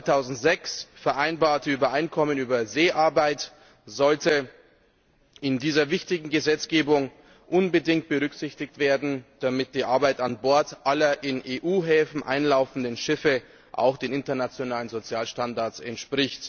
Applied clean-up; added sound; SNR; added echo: none; none; none; none.